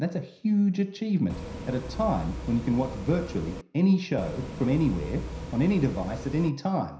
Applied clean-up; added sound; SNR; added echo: none; Bus; 9 dB; reverberation time 0.5 s.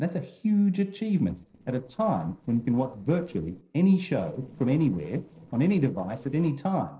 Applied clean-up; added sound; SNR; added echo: neural separator model SepFormer DNS4.